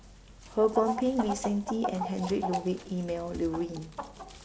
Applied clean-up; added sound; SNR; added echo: none; Chicken, rooster; 7 dB; none.